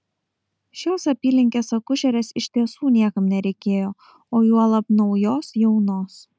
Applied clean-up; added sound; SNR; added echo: none; none; none; none.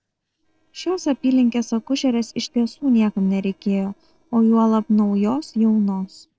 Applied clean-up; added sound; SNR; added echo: neural separator model SepFormer DNS4.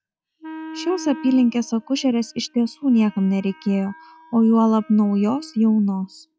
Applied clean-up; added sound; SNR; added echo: classical method log-MMSE.